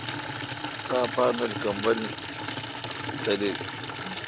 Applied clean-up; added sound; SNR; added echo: none; Water tap, faucet / Liquid; 3 dB; none.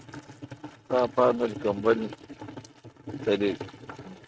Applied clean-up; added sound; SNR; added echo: neural mask model RNNoise.